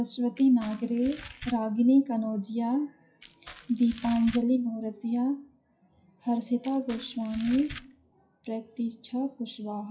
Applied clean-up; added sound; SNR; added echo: classical method WPE with log-MMSE.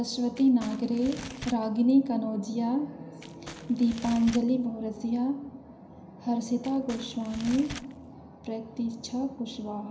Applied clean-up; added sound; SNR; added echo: none; Crumpling, crinkling; 15 dB; reverberation time 0.5 s.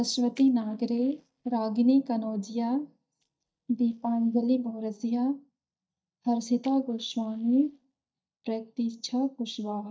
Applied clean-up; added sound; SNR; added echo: neural mask model DeepFilterNet 3.